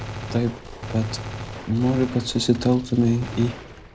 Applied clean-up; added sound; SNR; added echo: none; Gunshot, gunfire; 11 dB; none.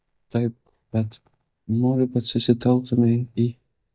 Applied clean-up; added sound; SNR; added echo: neural mask model DeepFilterNet 3.